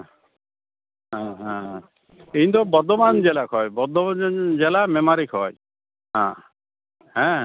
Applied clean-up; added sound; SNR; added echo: none; none; none; none.